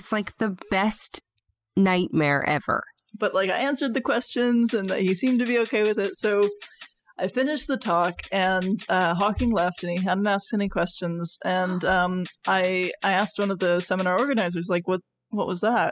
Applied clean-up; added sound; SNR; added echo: classical method spectral subtraction.